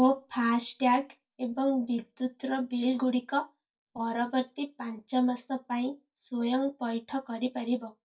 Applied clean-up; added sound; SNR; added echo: neural mask model DeepFilterNet 3.